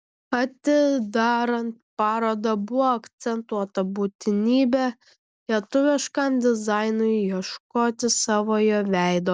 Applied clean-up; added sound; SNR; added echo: none; none; none; none.